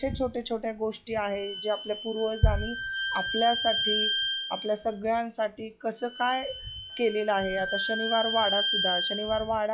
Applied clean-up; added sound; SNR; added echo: classical method log-MMSE.